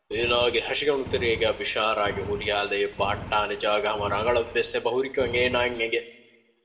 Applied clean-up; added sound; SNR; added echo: none; Engine; 14 dB; reverberation time 0.9 s.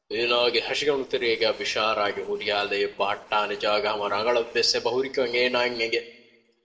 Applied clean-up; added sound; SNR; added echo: neural separator model SepFormer DNS4.